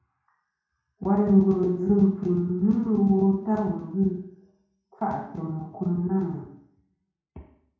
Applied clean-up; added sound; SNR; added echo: none; none; none; reverberation time 0.6 s.